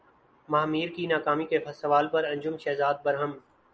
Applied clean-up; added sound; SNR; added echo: none; none; none; none.